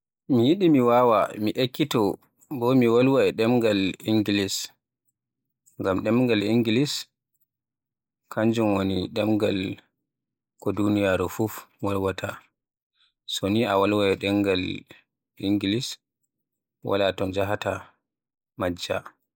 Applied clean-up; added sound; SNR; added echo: neural mask model Resemble Enhance denoiser.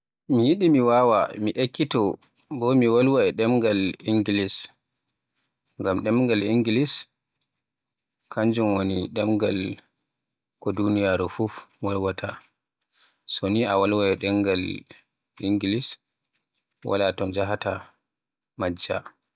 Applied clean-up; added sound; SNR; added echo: none; none; none; none.